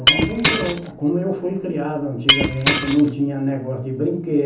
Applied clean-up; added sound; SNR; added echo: none; Shatter; 1 dB; reverberation time 0.7 s.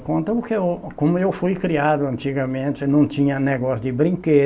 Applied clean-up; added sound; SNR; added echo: none; none; none; none.